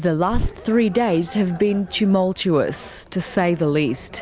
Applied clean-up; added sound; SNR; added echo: none; Bird; 10 dB; none.